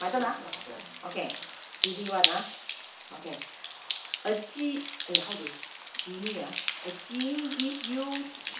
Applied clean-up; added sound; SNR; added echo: none; Drip; 0 dB; reverberation time 0.7 s.